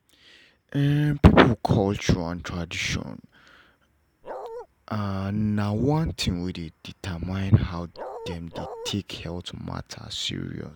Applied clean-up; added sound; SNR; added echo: none; Bark; 11 dB; none.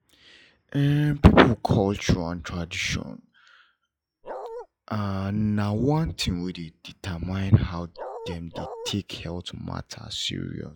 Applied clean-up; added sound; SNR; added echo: classical method log-MMSE.